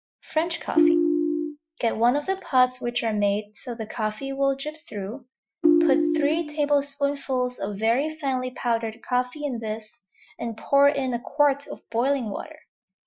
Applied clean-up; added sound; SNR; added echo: classical method Wiener filter.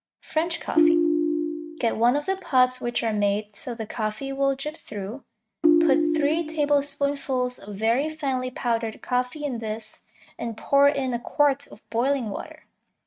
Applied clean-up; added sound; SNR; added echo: neural mask model RNNoise.